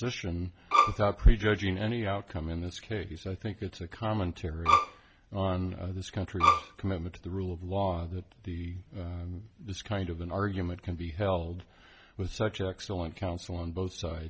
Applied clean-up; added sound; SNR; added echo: none; Bowed string instrument; -4 dB; none.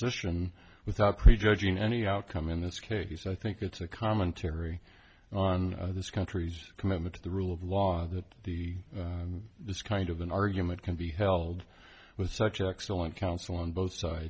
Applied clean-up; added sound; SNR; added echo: none; none; none; none.